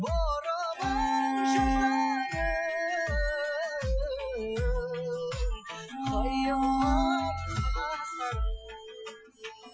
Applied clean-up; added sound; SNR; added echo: classical method Wiener filter.